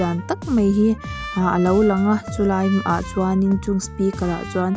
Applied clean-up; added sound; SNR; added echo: none; Trumpet + Bass guitar; 12 dB; none.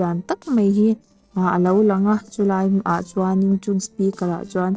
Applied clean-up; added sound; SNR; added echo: neural separator model SepFormer DNS4.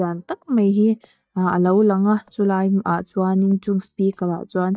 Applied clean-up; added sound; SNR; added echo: neural mask model DeepFilterNet 3.